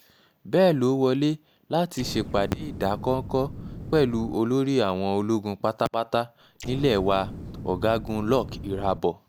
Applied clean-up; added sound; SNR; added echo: none; Explosion; 11 dB; none.